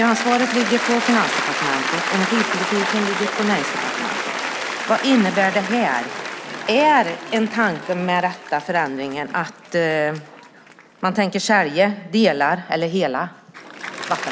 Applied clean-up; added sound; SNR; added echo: none; Applause / Cheering; 6 dB; none.